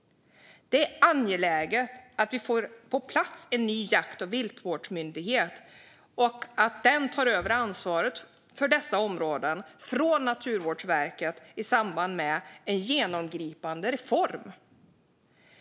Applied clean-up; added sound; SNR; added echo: none; none; none; none.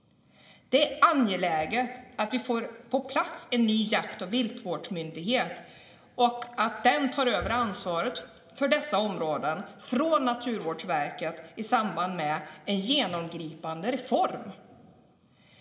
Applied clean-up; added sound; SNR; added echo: none; none; none; reverberation time 2.9 s.